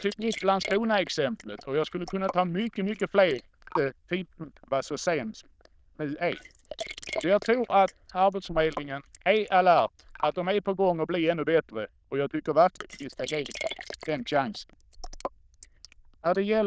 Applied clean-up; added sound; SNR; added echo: neural diffusion model UNIVERSE++.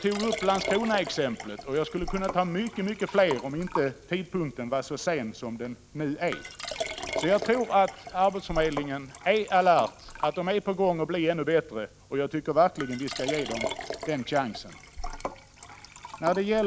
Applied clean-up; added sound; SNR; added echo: none; Liquid; 11 dB; none.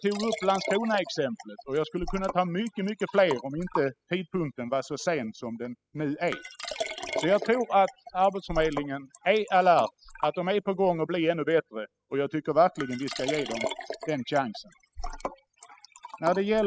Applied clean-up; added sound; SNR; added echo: classical method spectral subtraction.